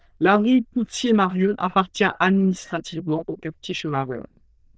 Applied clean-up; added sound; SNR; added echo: neural diffusion model UNIVERSE++.